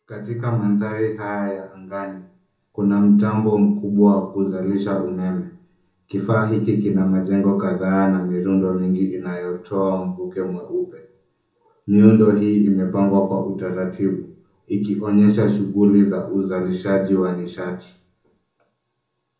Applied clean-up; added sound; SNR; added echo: none; none; none; reverberation time 0.9 s.